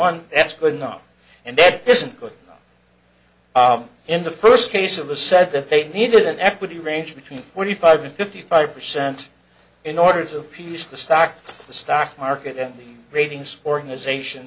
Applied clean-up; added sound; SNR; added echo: none; none; none; none.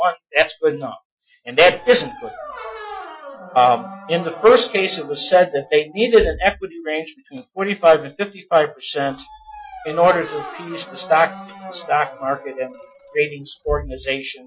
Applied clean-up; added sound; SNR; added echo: classical method Wiener filter.